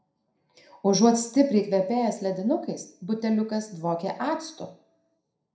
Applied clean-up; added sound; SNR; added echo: none; none; none; reverberation time 0.4 s.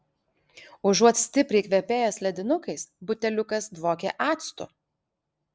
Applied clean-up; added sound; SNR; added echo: none; none; none; none.